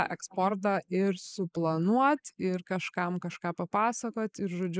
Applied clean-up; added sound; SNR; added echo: neural mask model Resemble Enhance denoiser.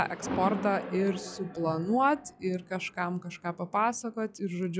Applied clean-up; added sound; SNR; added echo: classical method log-MMSE.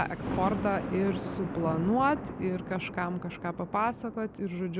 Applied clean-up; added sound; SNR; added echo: none; Thunder; 6 dB; none.